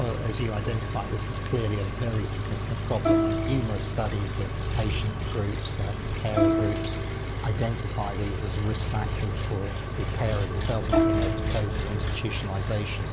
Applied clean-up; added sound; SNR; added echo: none; Plucked string instrument + Engine; -3 dB; none.